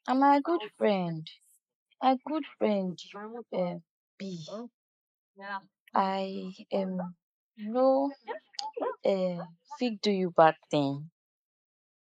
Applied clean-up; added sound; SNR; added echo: neural mask model Resemble Enhance denoiser.